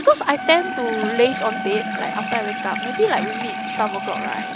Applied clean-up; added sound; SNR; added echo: none; Sink (filling or washing) / Water tap, faucet + Wind instrument, woodwind instrument; 4 dB; none.